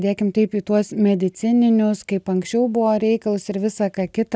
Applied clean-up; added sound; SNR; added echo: none; none; none; none.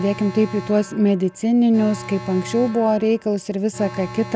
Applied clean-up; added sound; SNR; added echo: none; Alarm; 16 dB; none.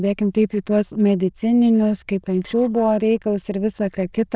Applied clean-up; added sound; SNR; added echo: neural diffusion model UNIVERSE++.